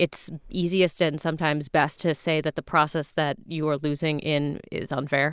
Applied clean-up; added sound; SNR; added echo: none; none; none; none.